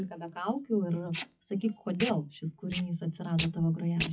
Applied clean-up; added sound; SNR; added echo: classical method WPE with log-MMSE.